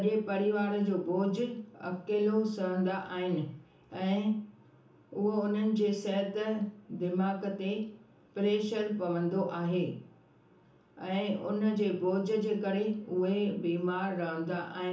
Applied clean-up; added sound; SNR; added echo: none; none; none; reverberation time 1.2 s.